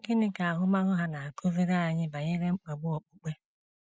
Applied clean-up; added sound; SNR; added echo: none; none; none; none.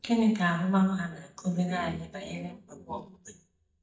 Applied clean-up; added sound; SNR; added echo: neural mask model DeepFilterNet 3.